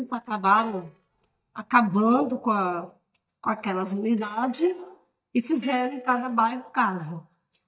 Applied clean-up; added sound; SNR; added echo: neural mask model DeepFilterNet 3.